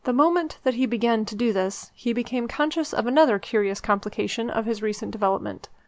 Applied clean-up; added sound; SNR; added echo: none; none; none; none.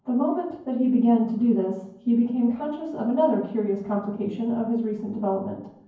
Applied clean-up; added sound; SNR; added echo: none; none; none; reverberation time 0.9 s.